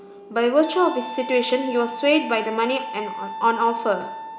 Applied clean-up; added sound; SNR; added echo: none; Wind instrument, woodwind instrument; 11 dB; none.